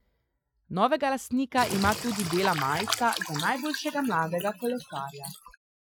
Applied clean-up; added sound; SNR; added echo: classical method Wiener filter.